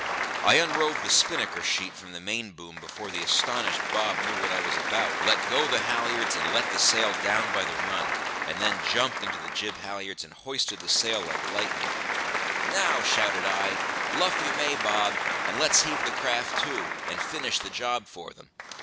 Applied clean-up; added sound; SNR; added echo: none; Applause; 1 dB; none.